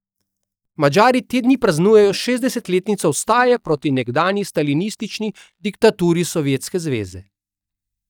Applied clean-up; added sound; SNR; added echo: neural mask model DeepFilterNet 3.